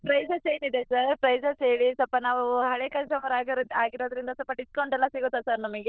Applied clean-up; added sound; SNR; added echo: neural diffusion model UNIVERSE++.